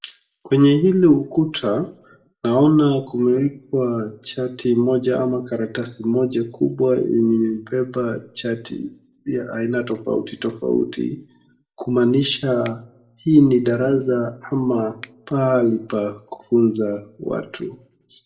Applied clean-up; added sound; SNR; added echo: none; Finger snapping; 19 dB; reverberation time 0.4 s.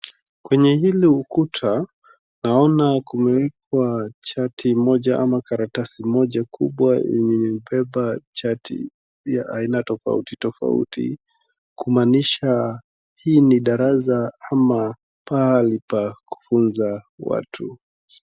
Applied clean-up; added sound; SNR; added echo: none; none; none; none.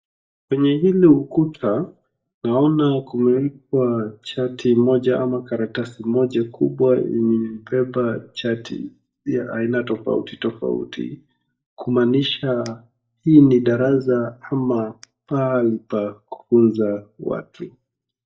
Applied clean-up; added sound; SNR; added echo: neural mask model DeepFilterNet 3.